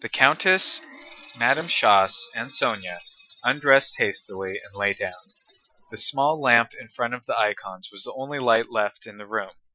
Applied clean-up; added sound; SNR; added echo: classical method Wiener filter.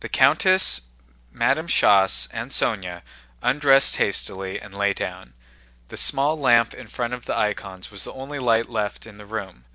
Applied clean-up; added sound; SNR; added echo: none; none; none; none.